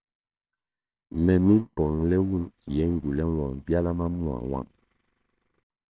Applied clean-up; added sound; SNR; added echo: neural separator model SepFormer WHAMR!.